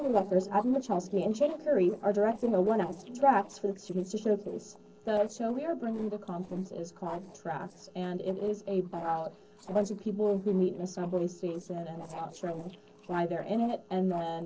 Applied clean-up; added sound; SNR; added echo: neural separator model SepFormer DNS4.